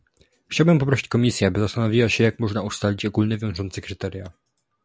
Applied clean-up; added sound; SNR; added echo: none; none; none; none.